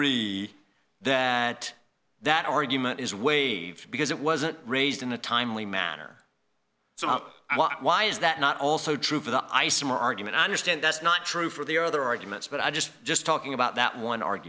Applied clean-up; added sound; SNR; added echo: none; none; none; none.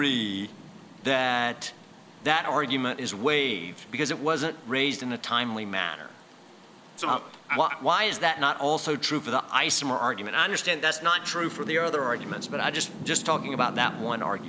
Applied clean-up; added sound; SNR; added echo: none; Rain; 16 dB; none.